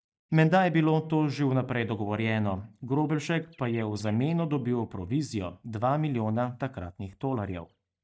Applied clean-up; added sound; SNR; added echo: neural mask model DeepFilterNet 3.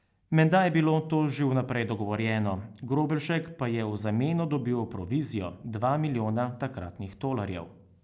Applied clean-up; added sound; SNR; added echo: none; none; none; none.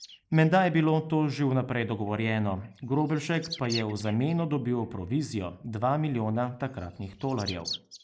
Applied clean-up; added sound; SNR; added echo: neural mask model Resemble Enhance denoiser.